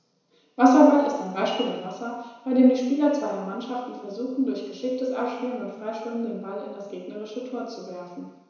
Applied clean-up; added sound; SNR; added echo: none; none; none; reverberation time 1.0 s.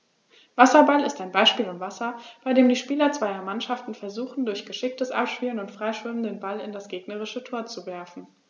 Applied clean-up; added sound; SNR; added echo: none; none; none; none.